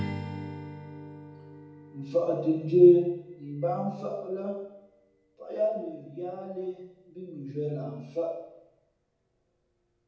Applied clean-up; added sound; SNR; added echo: none; Strum; 16 dB; reverberation time 0.8 s.